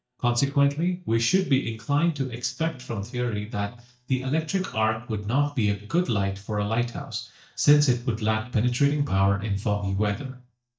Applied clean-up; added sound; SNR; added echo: neural mask model DeepFilterNet 3.